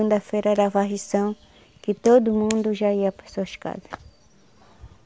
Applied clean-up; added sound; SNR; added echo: none; none; none; none.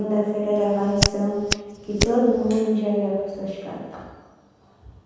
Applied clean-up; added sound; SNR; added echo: none; Hands; 3 dB; reverberation time 1.2 s.